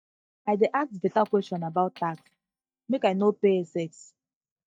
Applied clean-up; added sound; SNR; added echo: neural mask model DeepFilterNet 3.